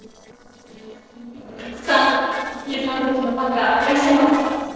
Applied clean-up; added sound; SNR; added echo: neural separator model SepFormer DNS4.